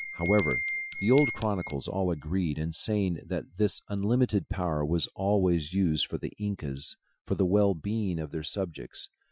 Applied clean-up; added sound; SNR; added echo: classical method Wiener filter.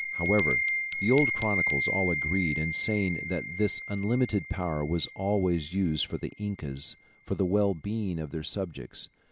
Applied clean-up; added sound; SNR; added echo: none; Bell; 4 dB; none.